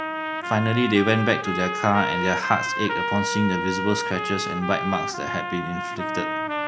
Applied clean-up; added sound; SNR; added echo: none; Trumpet; 3 dB; none.